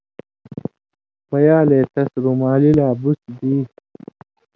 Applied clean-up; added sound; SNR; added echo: none; none; none; none.